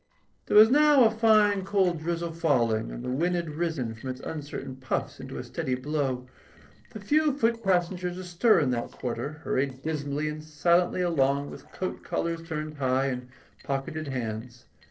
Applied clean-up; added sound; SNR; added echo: neural separator model SepFormer DNS4.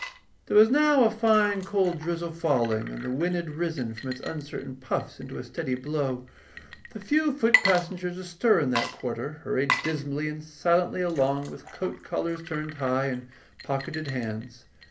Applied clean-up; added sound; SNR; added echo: none; Water / Liquid; 10 dB; reverberation time 0.3 s.